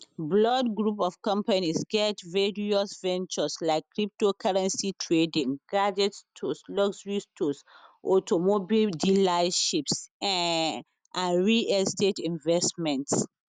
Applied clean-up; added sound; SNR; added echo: none; none; none; none.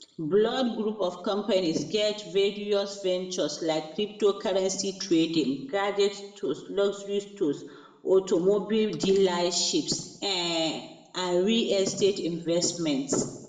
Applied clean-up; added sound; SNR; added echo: none; none; none; reverberation time 0.7 s.